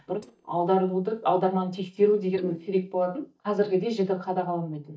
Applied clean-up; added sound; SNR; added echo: neural mask model DeepFilterNet 3.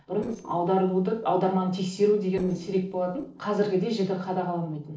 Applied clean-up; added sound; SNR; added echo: neural separator model SepFormer DNS4.